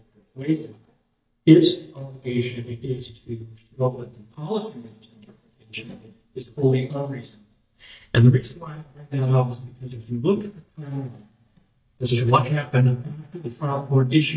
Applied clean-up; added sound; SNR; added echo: neural mask model DeepFilterNet 3.